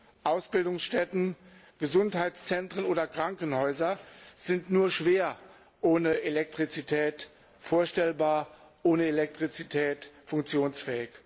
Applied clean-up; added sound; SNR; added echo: none; none; none; none.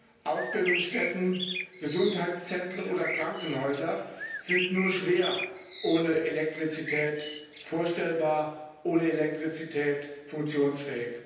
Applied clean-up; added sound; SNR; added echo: none; Bird; 6 dB; reverberation time 0.9 s.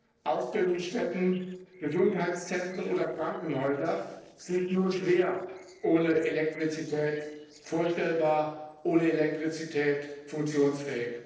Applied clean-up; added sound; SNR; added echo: neural separator model SepFormer DNS4.